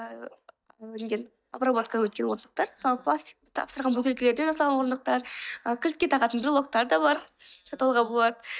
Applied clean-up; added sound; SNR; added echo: neural mask model DeepFilterNet 3.